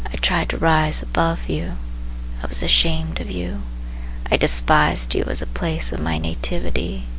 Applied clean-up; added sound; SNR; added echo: none; none; none; none.